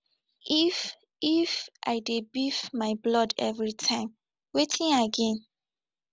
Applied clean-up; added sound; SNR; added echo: none; none; none; none.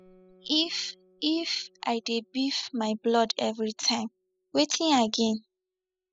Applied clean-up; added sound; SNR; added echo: classical method spectral subtraction.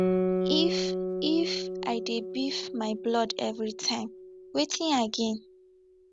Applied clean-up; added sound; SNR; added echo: none; Guitar; 2 dB; none.